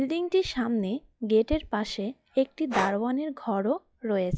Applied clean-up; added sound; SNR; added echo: classical method log-MMSE.